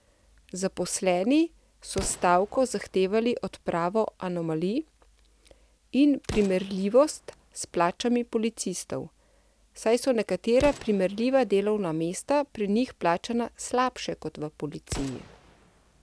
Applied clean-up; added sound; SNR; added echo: none; Explosion; 19 dB; none.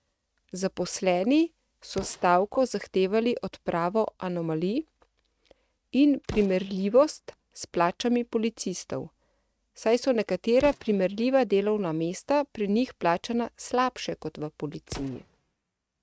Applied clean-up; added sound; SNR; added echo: neural mask model RNNoise.